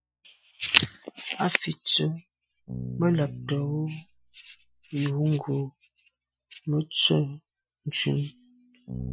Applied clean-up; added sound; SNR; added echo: classical method Wiener filter.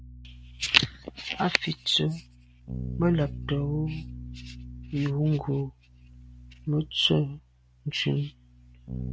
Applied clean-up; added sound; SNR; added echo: neural mask model RNNoise.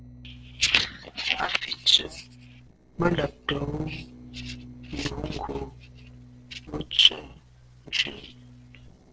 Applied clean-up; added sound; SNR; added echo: neural separator model SepFormer DNS4.